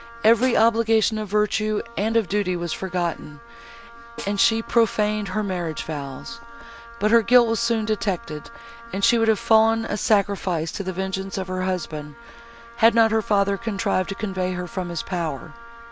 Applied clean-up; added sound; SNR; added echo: none; Snare drum + Wind instrument, woodwind instrument; 19 dB; none.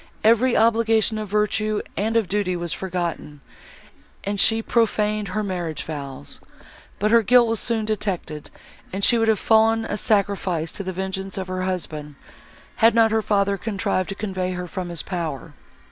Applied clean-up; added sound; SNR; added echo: none; none; none; none.